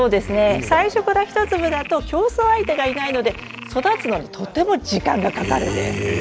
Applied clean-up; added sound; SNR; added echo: none; Frog; 17 dB; none.